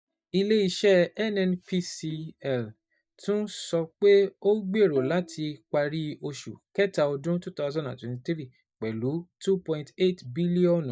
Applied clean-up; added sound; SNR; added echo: neural mask model DeepFilterNet 3.